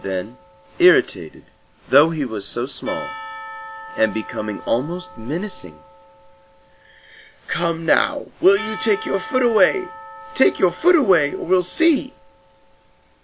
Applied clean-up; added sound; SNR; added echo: none; Percussion; 17 dB; none.